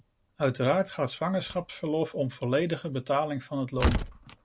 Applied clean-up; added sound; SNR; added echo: none; Slam; 7 dB; none.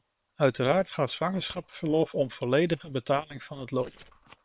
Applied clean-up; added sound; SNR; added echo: neural separator model SepFormer WHAM!.